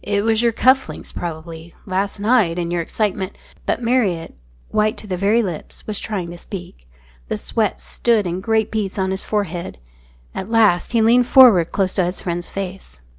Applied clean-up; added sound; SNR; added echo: none; none; none; none.